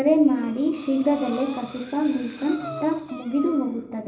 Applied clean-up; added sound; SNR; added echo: none; Breathing; 17 dB; reverberation time 0.5 s.